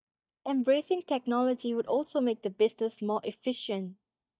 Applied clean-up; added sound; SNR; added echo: neural mask model DeepFilterNet 3.